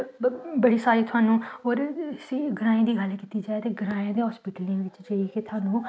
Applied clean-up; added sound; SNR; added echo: none; none; none; none.